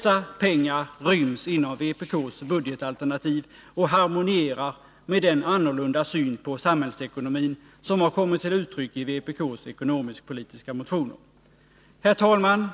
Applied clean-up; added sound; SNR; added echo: none; none; none; none.